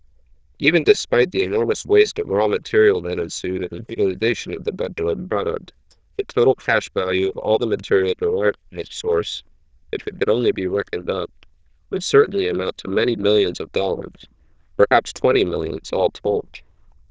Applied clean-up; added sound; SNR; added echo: neural diffusion model UNIVERSE++.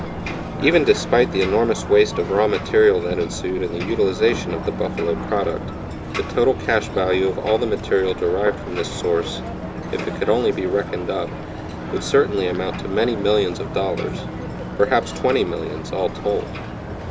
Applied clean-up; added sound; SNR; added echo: none; Ocean; 8 dB; none.